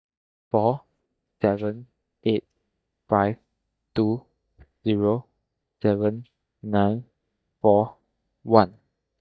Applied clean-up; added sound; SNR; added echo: neural mask model DeepFilterNet 3.